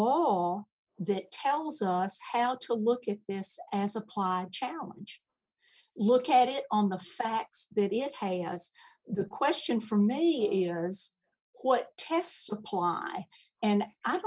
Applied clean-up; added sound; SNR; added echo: neural mask model RNNoise.